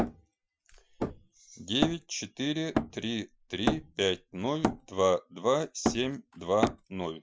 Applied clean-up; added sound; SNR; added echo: classical method Wiener filter.